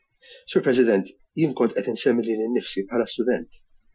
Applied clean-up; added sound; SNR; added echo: classical method Wiener filter.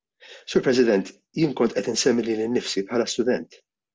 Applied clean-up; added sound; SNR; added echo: none; none; none; none.